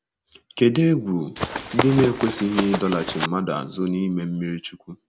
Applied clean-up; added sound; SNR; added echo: none; Run; 4 dB; none.